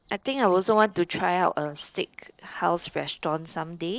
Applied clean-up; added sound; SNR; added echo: neural separator model SepFormer DNS4.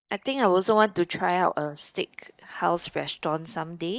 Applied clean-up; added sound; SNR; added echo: neural mask model DeepFilterNet 3.